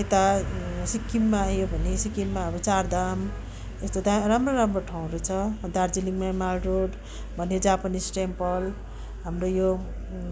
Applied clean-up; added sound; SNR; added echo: none; none; none; none.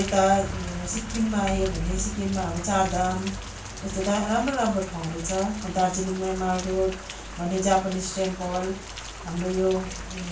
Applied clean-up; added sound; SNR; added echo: none; Rain; 14 dB; reverberation time 0.2 s.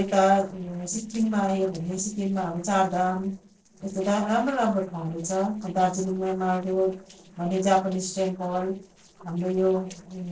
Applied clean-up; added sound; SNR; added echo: neural separator model SepFormer DNS4.